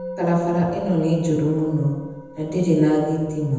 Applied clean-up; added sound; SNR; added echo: none; Musical instrument; 16 dB; reverberation time 1.1 s.